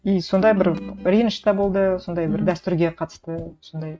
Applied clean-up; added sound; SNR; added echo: neural mask model RNNoise.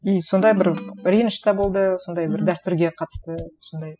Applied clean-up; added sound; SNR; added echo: classical method spectral subtraction.